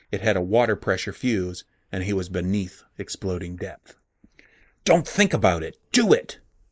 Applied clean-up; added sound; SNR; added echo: neural mask model Resemble Enhance denoiser.